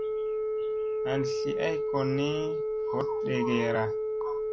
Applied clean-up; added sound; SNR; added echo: none; Telephone; -4 dB; none.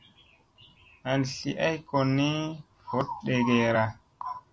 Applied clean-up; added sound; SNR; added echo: none; none; none; none.